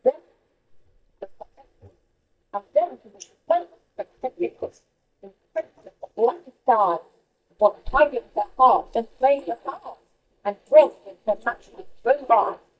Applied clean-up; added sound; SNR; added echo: neural mask model DeepFilterNet 3.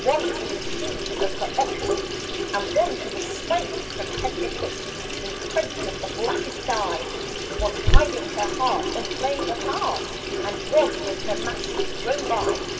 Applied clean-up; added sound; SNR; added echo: none; Sink (filling or washing) / Water tap, faucet; -2 dB; reverberation time 2.6 s.